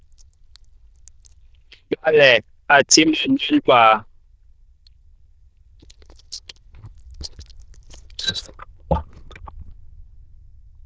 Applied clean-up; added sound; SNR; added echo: neural diffusion model UNIVERSE++.